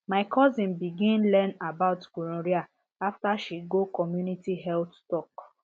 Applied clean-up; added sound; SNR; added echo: none; none; none; none.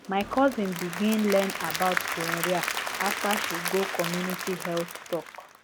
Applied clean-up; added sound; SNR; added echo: none; Applause / Crowd; 4 dB; none.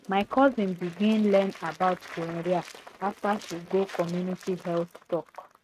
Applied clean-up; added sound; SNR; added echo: neural mask model RNNoise.